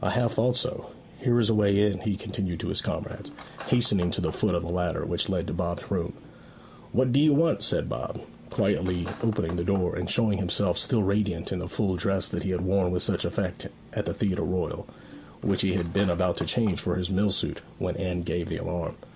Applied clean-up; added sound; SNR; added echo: none; Cutlery, silverware; 19 dB; none.